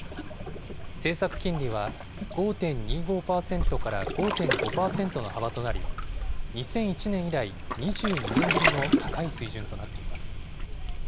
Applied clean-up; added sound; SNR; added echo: none; Waves, surf; -1 dB; none.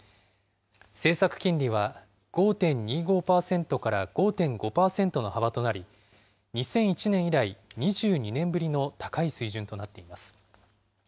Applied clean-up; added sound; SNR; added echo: none; none; none; none.